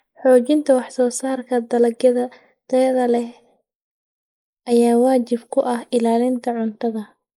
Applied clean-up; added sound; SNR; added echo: neural mask model Resemble Enhance denoiser.